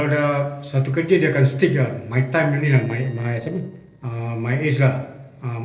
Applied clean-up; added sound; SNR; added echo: neural separator model SepFormer DNS4.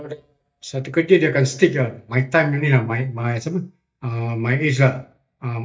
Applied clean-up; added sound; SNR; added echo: neural mask model DeepFilterNet 3.